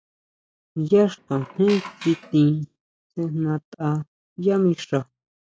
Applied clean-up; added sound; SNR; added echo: classical method log-MMSE.